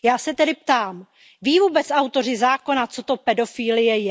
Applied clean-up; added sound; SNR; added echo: none; none; none; none.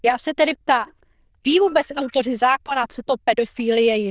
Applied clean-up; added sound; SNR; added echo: neural diffusion model UNIVERSE++.